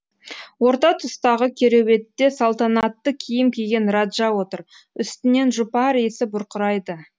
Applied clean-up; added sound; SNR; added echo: none; none; none; none.